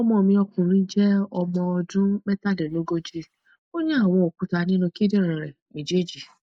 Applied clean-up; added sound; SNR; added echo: neural mask model Resemble Enhance denoiser.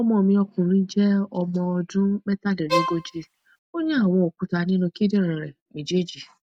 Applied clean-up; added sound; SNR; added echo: none; Bowed string instrument; 4 dB; none.